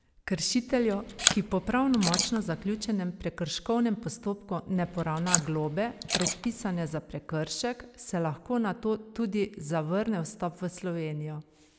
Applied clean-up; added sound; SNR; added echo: neural mask model Resemble Enhance denoiser.